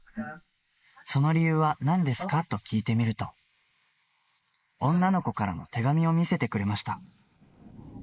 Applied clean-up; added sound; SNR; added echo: neural mask model Resemble Enhance denoiser.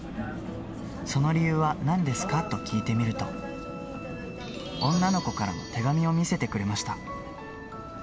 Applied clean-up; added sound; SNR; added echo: none; Vehicle; 11 dB; none.